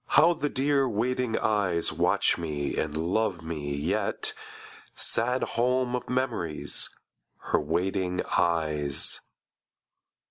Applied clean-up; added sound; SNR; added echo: none; none; none; none.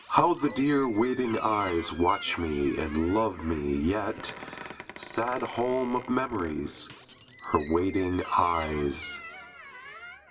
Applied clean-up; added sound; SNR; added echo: none; Squeak; 16 dB; reverberation time 2.5 s.